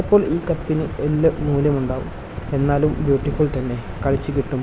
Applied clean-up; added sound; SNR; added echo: none; none; none; none.